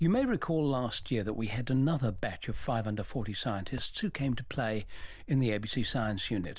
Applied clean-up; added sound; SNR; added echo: none; Cricket; 10 dB; none.